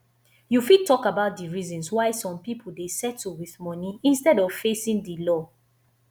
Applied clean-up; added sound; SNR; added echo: none; none; none; none.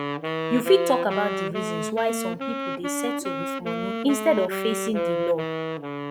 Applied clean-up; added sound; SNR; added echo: none; Wind instrument, woodwind instrument; 2 dB; none.